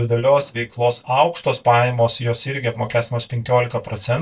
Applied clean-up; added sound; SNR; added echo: neural mask model DeepFilterNet 3.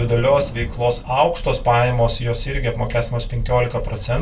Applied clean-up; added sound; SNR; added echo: none; Thunder / Rain; 19 dB; reverberation time 0.2 s.